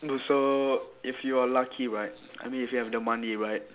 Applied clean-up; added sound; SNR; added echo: none; none; none; none.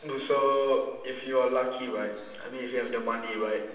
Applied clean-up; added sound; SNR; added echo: none; none; none; reverberation time 1.1 s.